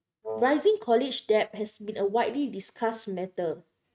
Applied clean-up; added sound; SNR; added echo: neural mask model RNNoise.